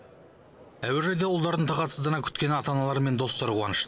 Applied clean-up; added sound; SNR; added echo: none; none; none; none.